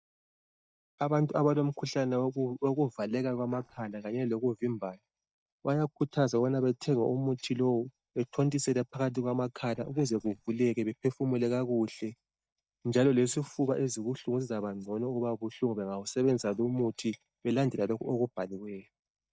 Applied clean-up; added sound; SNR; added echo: neural mask model DeepFilterNet 3.